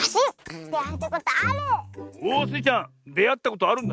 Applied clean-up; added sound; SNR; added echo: neural mask model RNNoise.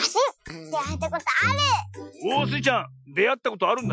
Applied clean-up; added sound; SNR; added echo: classical method Wiener filter.